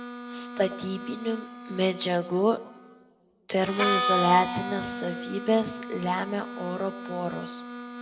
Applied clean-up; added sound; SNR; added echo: none; Harmonica; 6 dB; reverberation time 0.7 s.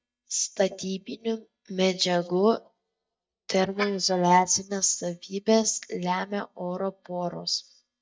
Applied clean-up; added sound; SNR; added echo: neural mask model DeepFilterNet 3.